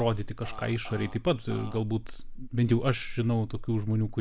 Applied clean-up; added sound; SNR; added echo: none; Burping, eructation; 17 dB; none.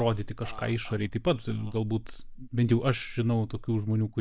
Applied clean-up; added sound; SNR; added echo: neural mask model DeepFilterNet 3.